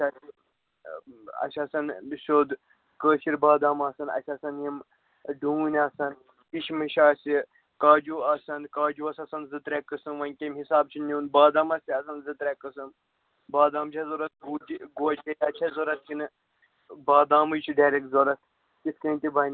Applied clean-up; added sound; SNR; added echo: none; none; none; none.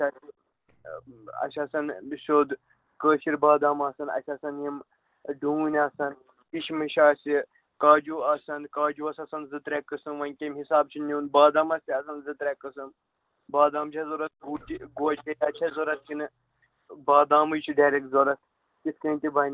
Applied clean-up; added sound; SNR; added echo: neural separator model SepFormer DNS4.